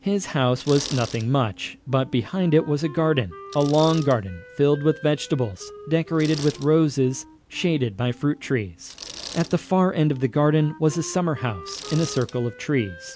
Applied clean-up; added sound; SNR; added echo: none; Bicycle + Wind instrument, woodwind instrument; 18 dB; none.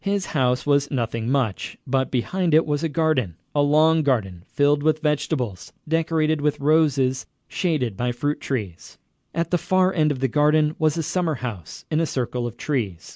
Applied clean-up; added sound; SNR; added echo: none; none; none; none.